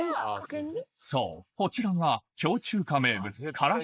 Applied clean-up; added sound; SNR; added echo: neural mask model Resemble Enhance denoiser.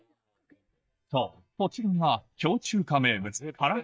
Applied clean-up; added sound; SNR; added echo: neural mask model DeepFilterNet 3.